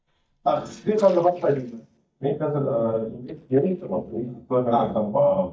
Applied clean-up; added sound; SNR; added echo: neural mask model DeepFilterNet 3.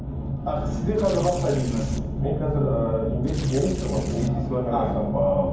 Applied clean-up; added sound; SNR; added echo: none; Tearing; 16 dB; reverberation time 1.2 s.